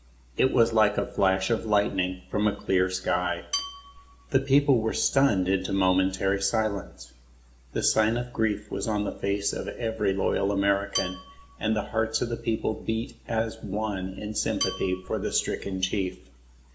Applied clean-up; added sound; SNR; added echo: none; Dishes, pots, and pans / Glass / Bell; 11 dB; reverberation time 0.4 s.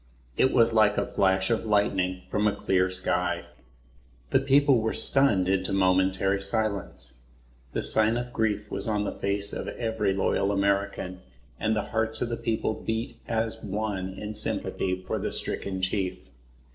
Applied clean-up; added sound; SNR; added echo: neural separator model SepFormer DNS4.